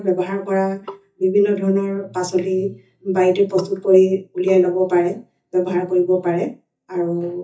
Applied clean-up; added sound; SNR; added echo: neural mask model DeepFilterNet 3.